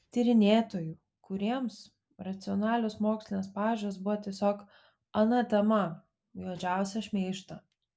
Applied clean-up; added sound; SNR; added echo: none; none; none; none.